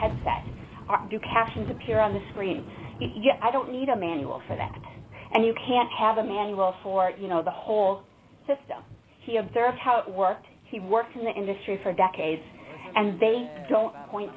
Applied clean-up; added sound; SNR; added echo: none; Thunder / Rain; 15 dB; none.